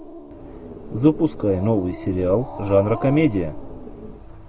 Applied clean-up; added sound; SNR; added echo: none; Growling; 12 dB; none.